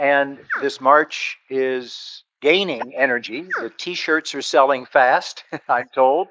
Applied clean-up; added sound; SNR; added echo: neural mask model Resemble Enhance denoiser.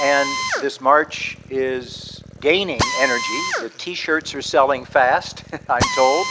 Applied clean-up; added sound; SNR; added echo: none; Drill; 7 dB; none.